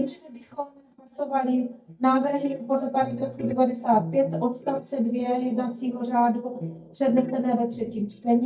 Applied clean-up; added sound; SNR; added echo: neural mask model DeepFilterNet 3.